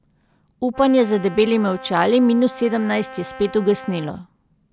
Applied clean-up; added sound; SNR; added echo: none; Brass instrument; 17 dB; none.